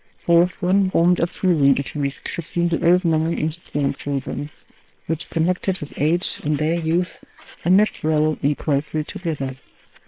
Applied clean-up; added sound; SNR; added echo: neural separator model SepFormer WHAM!.